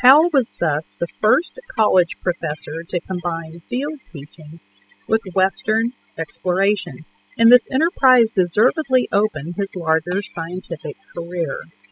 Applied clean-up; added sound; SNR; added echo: classical method spectral subtraction.